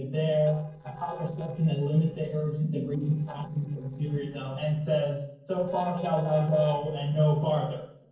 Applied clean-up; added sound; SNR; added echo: neural separator model SepFormer DNS4.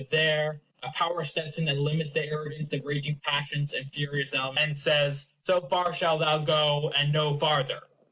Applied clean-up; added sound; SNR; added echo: none; none; none; none.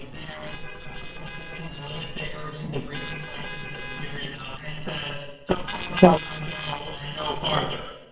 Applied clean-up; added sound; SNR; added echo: neural separator model SepFormer WHAMR!.